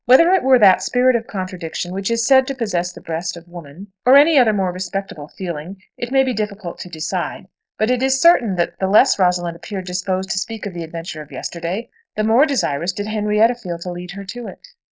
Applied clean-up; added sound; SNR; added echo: neural mask model Resemble Enhance denoiser.